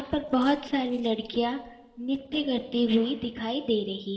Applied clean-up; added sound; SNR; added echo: neural separator model SepFormer DNS4.